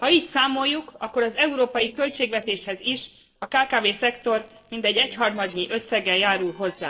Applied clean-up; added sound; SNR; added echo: neural separator model SepFormer DNS4.